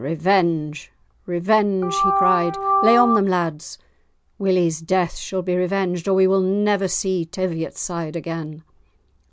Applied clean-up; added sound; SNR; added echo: none; Organ; -2 dB; none.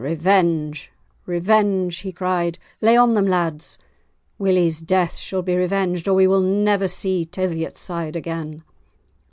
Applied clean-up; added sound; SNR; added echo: neural mask model Resemble Enhance denoiser.